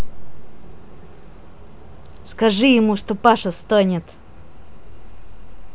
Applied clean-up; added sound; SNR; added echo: none; none; none; none.